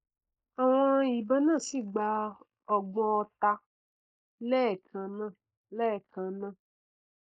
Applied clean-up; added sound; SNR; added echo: neural mask model Resemble Enhance denoiser.